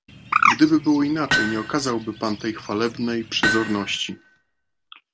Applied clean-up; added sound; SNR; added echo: none; Hammer + Bird; 2 dB; none.